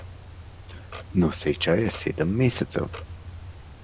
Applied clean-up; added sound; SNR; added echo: none; Clock; 13 dB; none.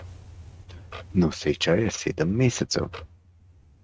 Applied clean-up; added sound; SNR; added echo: neural mask model RNNoise.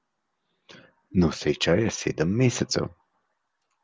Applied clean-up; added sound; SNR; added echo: none; none; none; none.